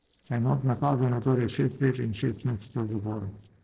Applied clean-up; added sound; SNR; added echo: neural separator model SepFormer DNS4.